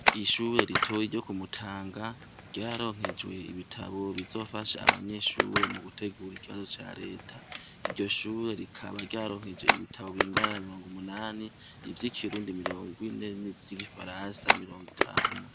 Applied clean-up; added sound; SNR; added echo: none; Camera; -3 dB; none.